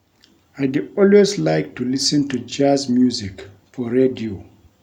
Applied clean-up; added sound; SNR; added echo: none; none; none; none.